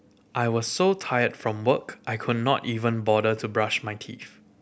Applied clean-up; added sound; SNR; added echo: none; none; none; none.